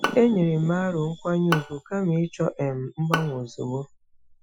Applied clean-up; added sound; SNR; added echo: classical method Wiener filter.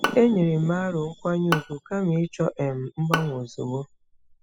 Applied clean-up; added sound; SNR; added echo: classical method spectral subtraction.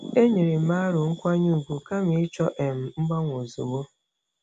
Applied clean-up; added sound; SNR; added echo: none; none; none; none.